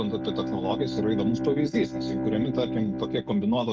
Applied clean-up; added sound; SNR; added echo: neural mask model RNNoise.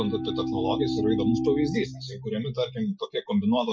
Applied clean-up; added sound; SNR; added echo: classical method Wiener filter.